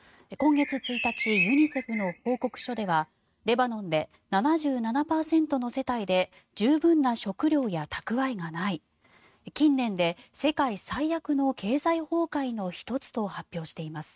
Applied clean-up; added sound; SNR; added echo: neural mask model RNNoise.